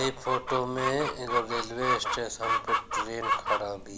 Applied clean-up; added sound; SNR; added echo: none; Chicken, rooster; -1 dB; none.